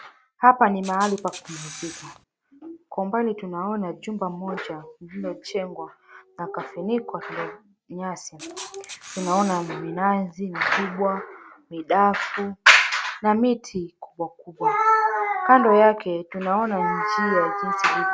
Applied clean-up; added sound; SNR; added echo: none; Camera; 16 dB; none.